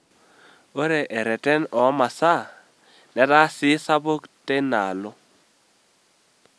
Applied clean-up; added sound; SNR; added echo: none; none; none; none.